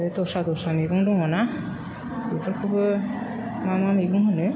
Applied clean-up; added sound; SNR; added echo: none; none; none; none.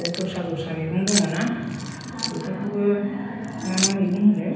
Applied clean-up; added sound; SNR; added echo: none; Keys jangling; 9 dB; reverberation time 0.9 s.